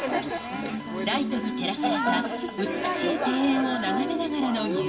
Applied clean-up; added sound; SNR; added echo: none; Alarm; 20 dB; reverberation time 0.4 s.